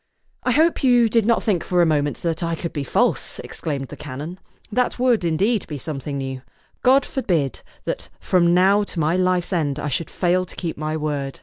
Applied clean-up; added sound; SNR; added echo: none; none; none; none.